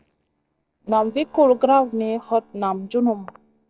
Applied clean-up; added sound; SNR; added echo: neural separator model SepFormer DNS4.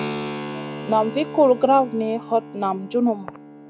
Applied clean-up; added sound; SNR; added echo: none; Keyboard (musical); 11 dB; none.